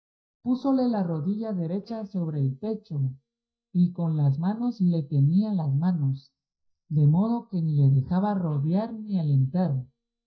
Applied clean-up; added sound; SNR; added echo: neural mask model DeepFilterNet 3.